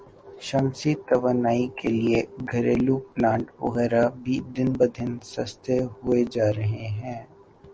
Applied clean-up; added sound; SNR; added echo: none; none; none; none.